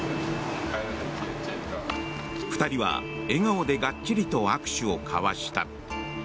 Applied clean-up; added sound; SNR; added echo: none; none; none; none.